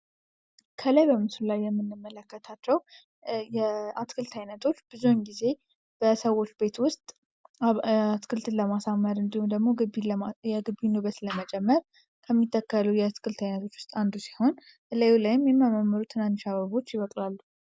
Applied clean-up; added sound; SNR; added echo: none; none; none; none.